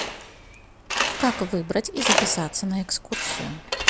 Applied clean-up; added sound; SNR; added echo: none; Tools; -1 dB; none.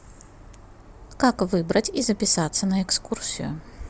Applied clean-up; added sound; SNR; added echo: none; none; none; none.